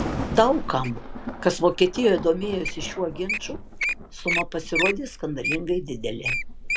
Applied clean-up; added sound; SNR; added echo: none; Thunder + Wild animals; 5 dB; none.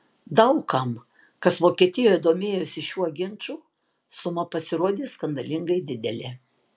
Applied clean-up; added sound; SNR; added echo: none; none; none; none.